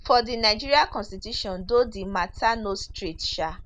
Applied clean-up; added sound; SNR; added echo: none; Aircraft; 15 dB; none.